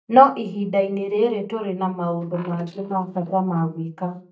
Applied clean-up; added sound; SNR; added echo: neural mask model DeepFilterNet 3.